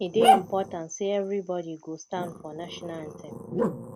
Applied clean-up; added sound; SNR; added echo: none; Growling; -2 dB; none.